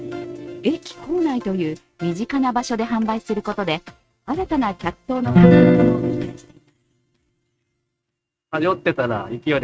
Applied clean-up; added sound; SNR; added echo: neural mask model RNNoise.